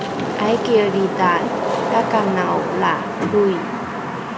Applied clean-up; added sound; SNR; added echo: none; Wind / Rain; 2 dB; none.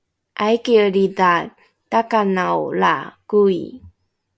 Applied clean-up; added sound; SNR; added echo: none; none; none; none.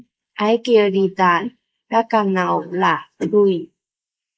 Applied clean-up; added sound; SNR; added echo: neural mask model Resemble Enhance denoiser.